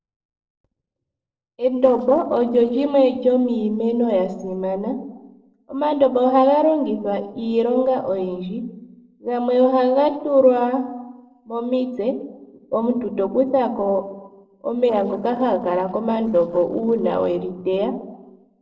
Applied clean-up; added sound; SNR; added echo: neural separator model SepFormer DNS4.